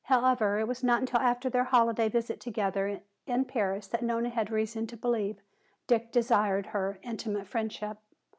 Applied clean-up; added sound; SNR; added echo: none; none; none; none.